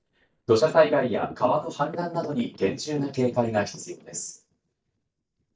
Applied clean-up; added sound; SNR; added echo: neural mask model DeepFilterNet 3.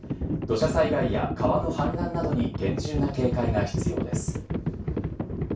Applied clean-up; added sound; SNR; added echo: none; Livestock, farm animals, working animals; 0 dB; reverberation time 0.2 s.